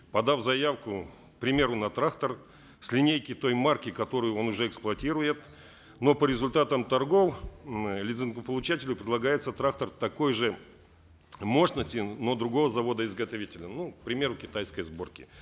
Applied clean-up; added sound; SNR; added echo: none; none; none; none.